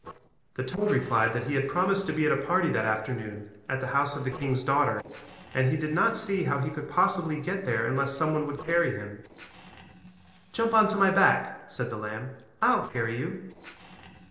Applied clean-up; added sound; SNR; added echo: neural separator model SepFormer DNS4.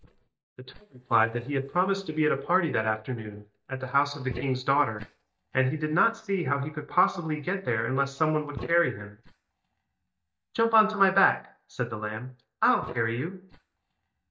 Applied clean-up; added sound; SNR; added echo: neural mask model DeepFilterNet 3.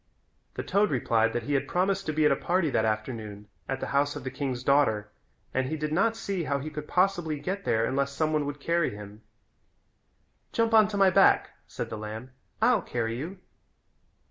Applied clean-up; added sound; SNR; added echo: none; none; none; none.